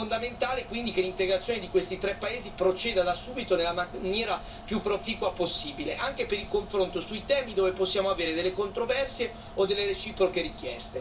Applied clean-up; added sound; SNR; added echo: none; Mechanical fan; 14 dB; reverberation time 0.2 s.